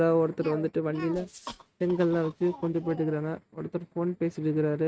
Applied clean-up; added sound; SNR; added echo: neural mask model RNNoise.